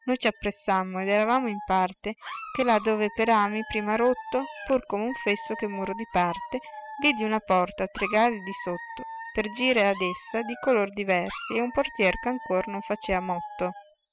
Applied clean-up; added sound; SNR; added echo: classical method spectral subtraction.